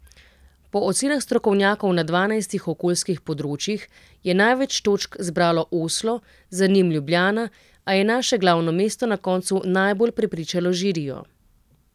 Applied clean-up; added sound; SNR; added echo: none; none; none; none.